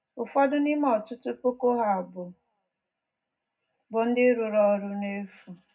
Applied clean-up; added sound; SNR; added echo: none; none; none; reverberation time 0.3 s.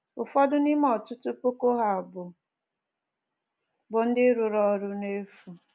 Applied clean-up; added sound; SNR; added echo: none; none; none; none.